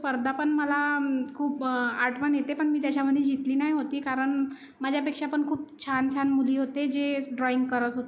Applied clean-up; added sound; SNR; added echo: none; none; none; none.